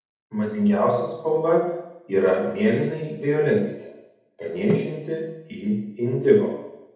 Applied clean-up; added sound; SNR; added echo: none; Snare drum; 13 dB; reverberation time 0.8 s.